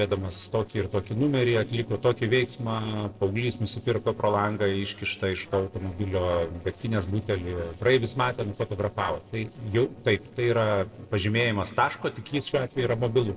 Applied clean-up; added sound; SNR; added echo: neural separator model SepFormer DNS4.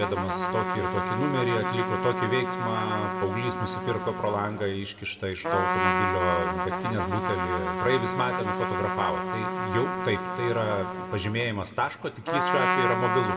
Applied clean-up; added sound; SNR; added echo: none; Trumpet; 0 dB; reverberation time 1.6 s.